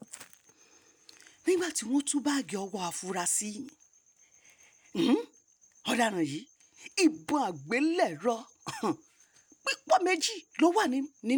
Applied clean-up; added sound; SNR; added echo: none; none; none; none.